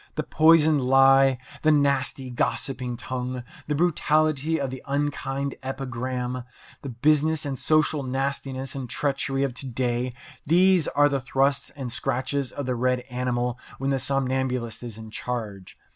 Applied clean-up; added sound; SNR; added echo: none; none; none; none.